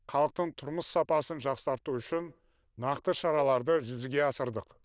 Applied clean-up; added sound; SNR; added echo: neural diffusion model UNIVERSE++.